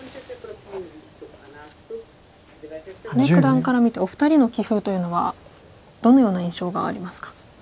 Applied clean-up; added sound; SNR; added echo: none; Subway, metro, underground; 20 dB; none.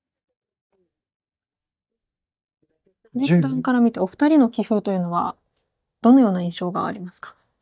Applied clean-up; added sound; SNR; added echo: neural mask model DeepFilterNet 3.